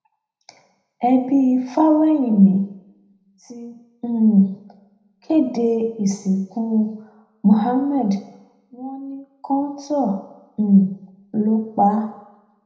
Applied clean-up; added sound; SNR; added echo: none; none; none; reverberation time 0.7 s.